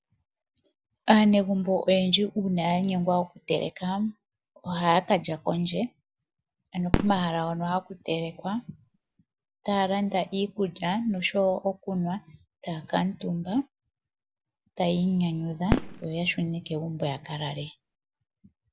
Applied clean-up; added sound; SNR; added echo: none; Fireworks; 6 dB; none.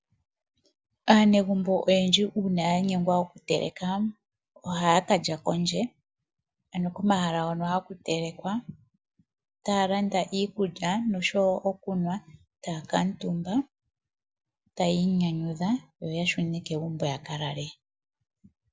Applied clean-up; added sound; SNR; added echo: none; none; none; none.